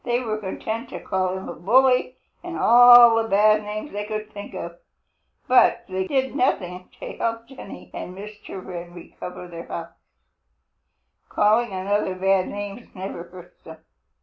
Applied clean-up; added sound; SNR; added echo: none; none; none; none.